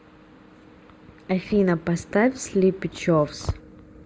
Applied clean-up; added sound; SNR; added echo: none; none; none; none.